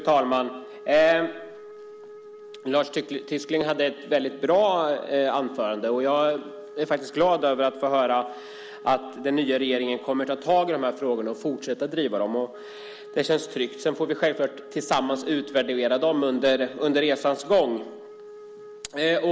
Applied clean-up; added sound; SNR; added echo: none; Wind instrument, woodwind instrument; 18 dB; none.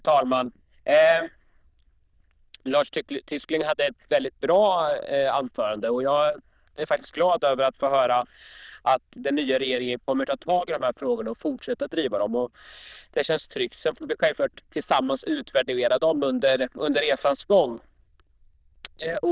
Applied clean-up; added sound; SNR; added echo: neural diffusion model UNIVERSE++.